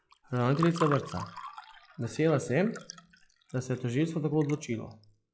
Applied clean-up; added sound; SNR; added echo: classical method log-MMSE.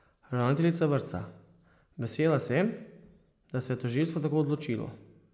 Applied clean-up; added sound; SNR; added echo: none; none; none; none.